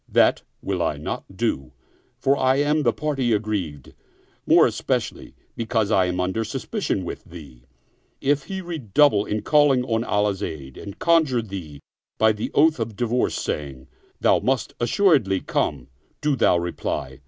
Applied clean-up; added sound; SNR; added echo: none; none; none; none.